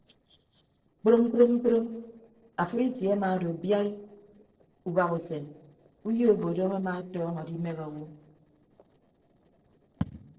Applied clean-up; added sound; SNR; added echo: neural separator model SepFormer DNS4.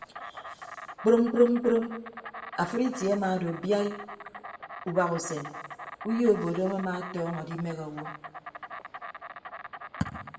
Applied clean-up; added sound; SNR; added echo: none; Insect; 13 dB; reverberation time 0.7 s.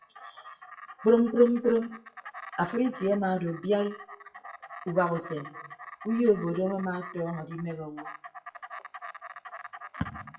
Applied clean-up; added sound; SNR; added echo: classical method WPE with log-MMSE.